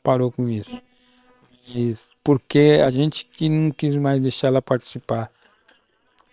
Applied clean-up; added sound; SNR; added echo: neural separator model SepFormer WHAM!.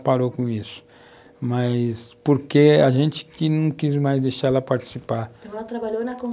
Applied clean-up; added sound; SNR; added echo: none; none; none; none.